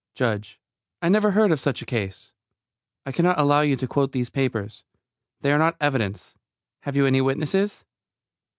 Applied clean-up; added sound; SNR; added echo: none; none; none; none.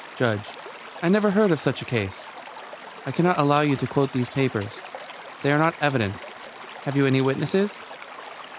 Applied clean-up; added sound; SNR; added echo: none; Stream / Liquid; 15 dB; none.